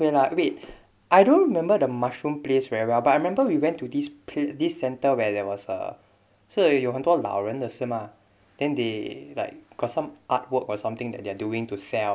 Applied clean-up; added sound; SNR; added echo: none; none; none; none.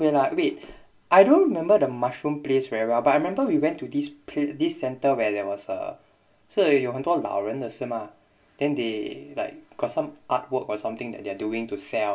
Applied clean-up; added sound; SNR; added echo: none; none; none; reverberation time 0.2 s.